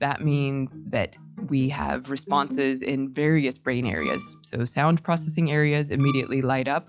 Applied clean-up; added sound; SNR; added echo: classical method log-MMSE.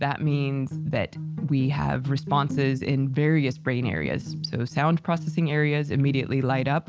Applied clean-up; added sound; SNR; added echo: none; none; none; none.